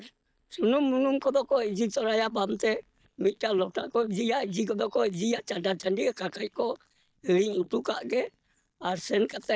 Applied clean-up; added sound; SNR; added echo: neural mask model DeepFilterNet 3.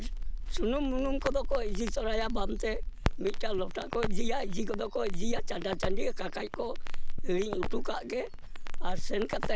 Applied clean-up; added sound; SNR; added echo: none; Crackle; -5 dB; none.